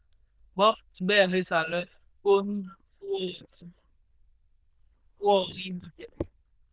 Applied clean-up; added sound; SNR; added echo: neural diffusion model UNIVERSE++.